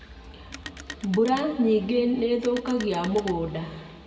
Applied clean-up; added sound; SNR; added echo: none; Telephone; 17 dB; reverberation time 1.7 s.